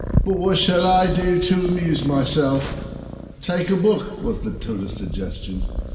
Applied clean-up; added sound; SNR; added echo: none; Purr; 7 dB; reverberation time 3.0 s.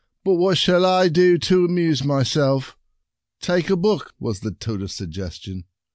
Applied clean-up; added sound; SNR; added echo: none; none; none; none.